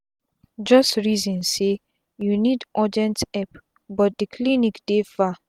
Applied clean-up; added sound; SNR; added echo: none; none; none; none.